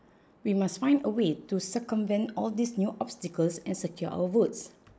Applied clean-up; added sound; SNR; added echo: none; none; none; none.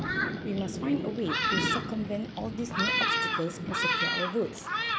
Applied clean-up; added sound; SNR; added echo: none; Thunderstorm; -3 dB; none.